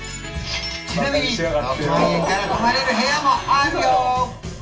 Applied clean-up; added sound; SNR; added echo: none; none; none; reverberation time 0.2 s.